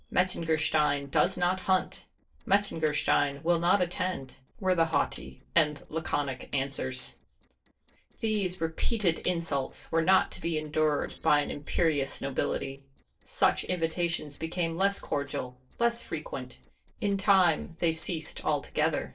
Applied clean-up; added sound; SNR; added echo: neural separator model SepFormer DNS4.